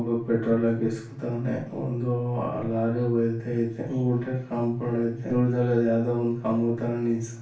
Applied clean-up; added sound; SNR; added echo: none; none; none; reverberation time 0.3 s.